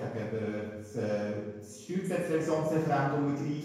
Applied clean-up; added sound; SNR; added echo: none; none; none; reverberation time 1.0 s.